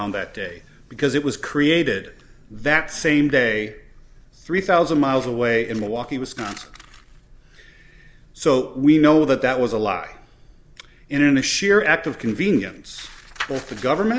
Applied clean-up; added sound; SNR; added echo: none; none; none; none.